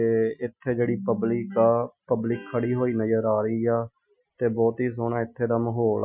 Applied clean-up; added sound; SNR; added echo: classical method Wiener filter.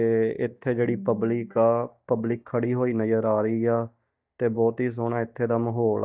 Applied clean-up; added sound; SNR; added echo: neural mask model DeepFilterNet 3.